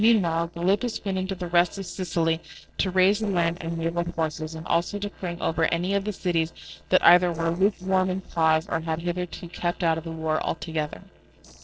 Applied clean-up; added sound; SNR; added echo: neural separator model SepFormer DNS4.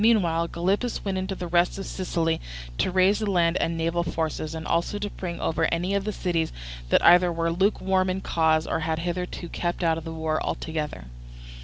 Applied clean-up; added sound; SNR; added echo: none; none; none; none.